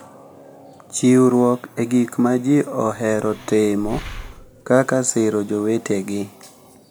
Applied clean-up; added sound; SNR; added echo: none; Breathing; 16 dB; none.